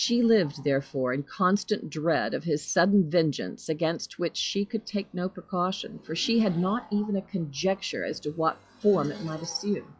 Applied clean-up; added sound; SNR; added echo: classical method log-MMSE.